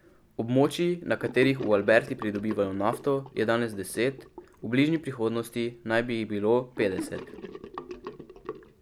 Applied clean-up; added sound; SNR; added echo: none; Sink (filling or washing) / Gurgling; 15 dB; none.